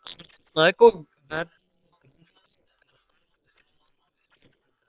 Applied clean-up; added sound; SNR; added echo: neural separator model SepFormer WHAM!.